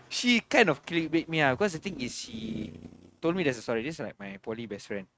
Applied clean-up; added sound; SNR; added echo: neural mask model RNNoise.